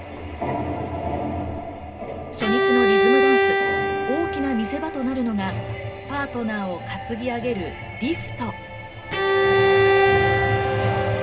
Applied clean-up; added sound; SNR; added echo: none; Bowed string instrument; -3 dB; reverberation time 0.2 s.